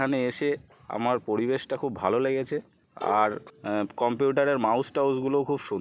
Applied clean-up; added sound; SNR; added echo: none; Bowed string instrument; 14 dB; none.